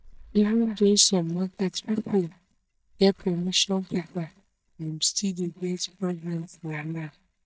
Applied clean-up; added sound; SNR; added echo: neural mask model DeepFilterNet 3.